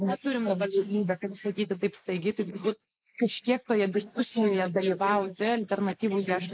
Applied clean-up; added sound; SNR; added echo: neural mask model Resemble Enhance denoiser.